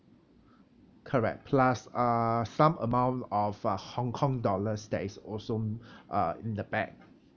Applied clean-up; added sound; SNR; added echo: none; none; none; none.